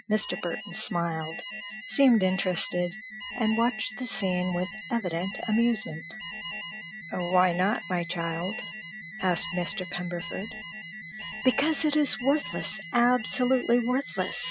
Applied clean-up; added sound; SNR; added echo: classical method Wiener filter.